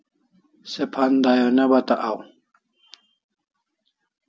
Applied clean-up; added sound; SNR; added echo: none; none; none; none.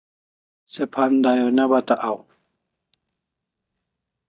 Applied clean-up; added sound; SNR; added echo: neural mask model DeepFilterNet 3.